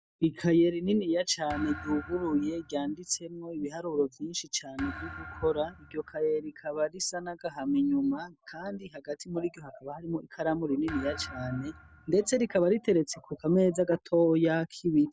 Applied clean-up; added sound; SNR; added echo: none; Thump, thud; 16 dB; none.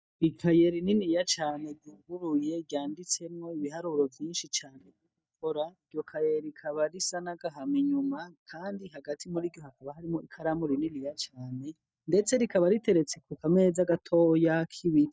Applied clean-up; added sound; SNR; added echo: neural mask model DeepFilterNet 3.